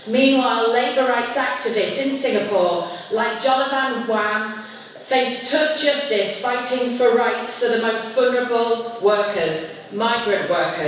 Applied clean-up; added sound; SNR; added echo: none; none; none; reverberation time 1.1 s.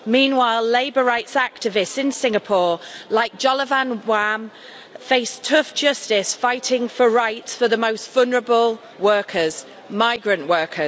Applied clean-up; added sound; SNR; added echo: none; none; none; none.